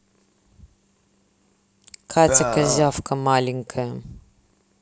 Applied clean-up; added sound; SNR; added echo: none; Burping, eructation; 0 dB; none.